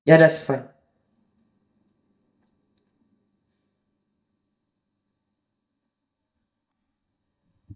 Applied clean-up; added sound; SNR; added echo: neural mask model DeepFilterNet 3.